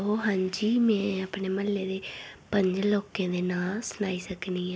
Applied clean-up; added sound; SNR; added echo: none; none; none; none.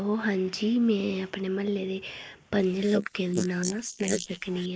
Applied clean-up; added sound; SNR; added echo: neural mask model Resemble Enhance denoiser.